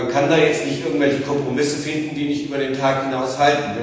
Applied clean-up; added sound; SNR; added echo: none; Keyboard (musical); 16 dB; reverberation time 1.1 s.